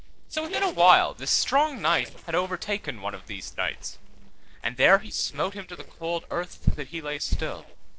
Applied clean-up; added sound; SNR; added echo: neural separator model SepFormer DNS4.